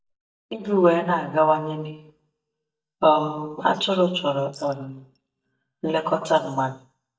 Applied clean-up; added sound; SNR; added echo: neural mask model DeepFilterNet 3.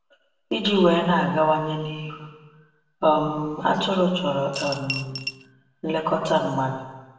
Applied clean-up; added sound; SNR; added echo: none; Coin (dropping) / Glass; 9 dB; reverberation time 1.1 s.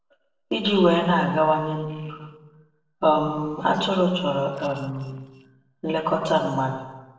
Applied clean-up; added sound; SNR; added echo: neural separator model SepFormer DNS4.